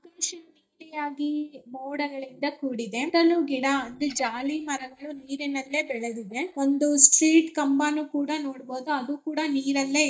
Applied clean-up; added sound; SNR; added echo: neural mask model DeepFilterNet 3.